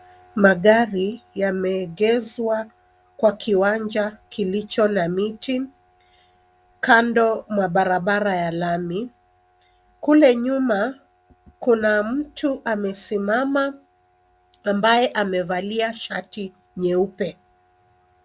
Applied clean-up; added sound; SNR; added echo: none; none; none; none.